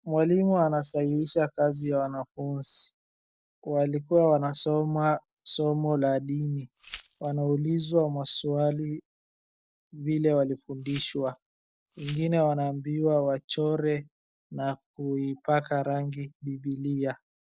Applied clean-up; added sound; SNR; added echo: neural separator model SepFormer DNS4.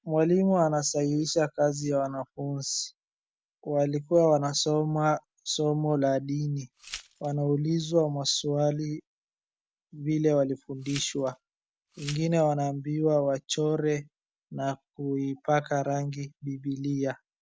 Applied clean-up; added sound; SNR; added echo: none; Glass; 18 dB; none.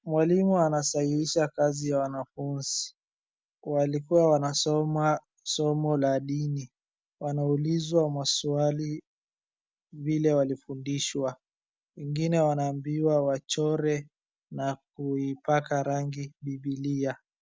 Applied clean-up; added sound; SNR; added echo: none; none; none; none.